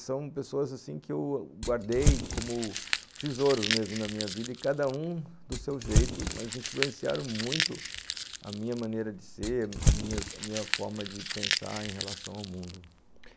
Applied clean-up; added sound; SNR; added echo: none; Crumpling, crinkling / Crushing; -1 dB; none.